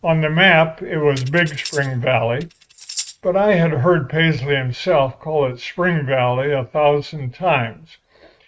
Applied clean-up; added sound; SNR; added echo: neural mask model RNNoise.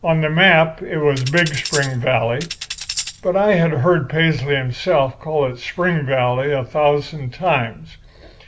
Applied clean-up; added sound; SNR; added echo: none; Tambourine; 11 dB; none.